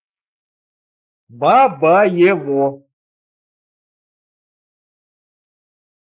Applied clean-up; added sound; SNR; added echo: neural mask model Resemble Enhance denoiser.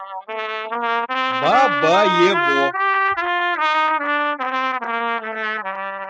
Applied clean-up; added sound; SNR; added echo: classical method spectral subtraction.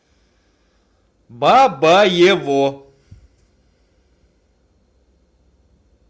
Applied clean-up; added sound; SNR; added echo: none; none; none; none.